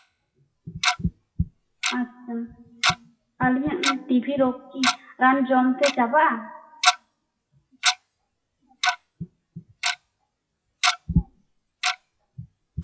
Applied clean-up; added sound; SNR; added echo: classical method WPE with log-MMSE.